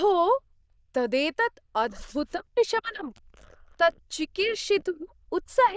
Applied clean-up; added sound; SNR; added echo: neural diffusion model UNIVERSE++.